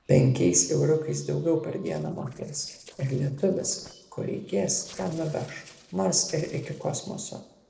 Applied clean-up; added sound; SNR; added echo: neural separator model SepFormer DNS4.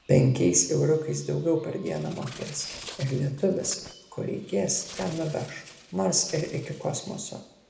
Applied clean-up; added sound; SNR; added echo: none; Bird; 20 dB; reverberation time 0.7 s.